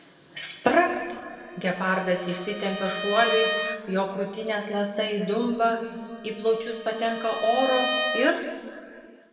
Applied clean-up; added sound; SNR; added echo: none; Bowed string instrument; 7 dB; reverberation time 1.9 s.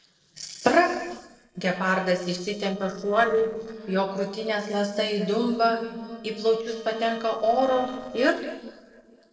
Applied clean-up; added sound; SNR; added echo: neural separator model SepFormer DNS4.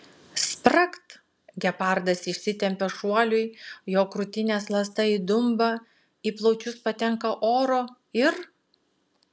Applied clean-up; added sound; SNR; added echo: none; none; none; none.